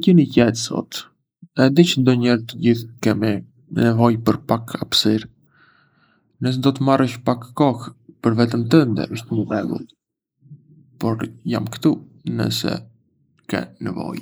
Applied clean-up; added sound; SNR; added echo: neural mask model Resemble Enhance denoiser.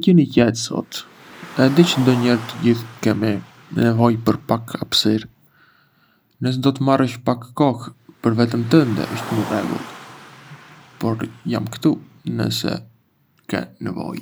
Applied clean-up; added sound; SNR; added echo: none; Car; 19 dB; none.